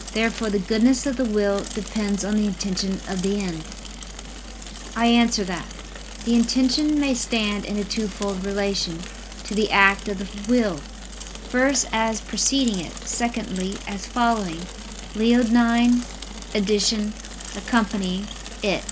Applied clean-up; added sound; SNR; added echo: none; Mechanisms / Bicycle; 12 dB; none.